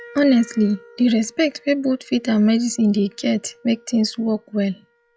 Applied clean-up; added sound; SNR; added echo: classical method log-MMSE.